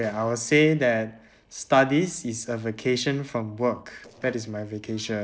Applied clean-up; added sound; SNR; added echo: neural separator model SepFormer DNS4.